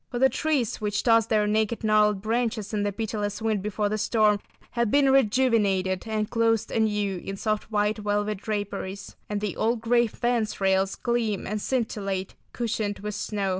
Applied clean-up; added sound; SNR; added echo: none; none; none; none.